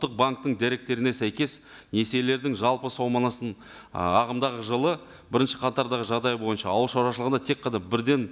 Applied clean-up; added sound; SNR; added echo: none; none; none; none.